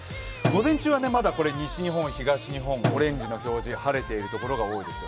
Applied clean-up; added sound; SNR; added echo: none; Drum; 7 dB; none.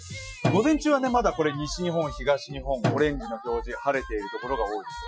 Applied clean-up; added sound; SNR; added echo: classical method Wiener filter.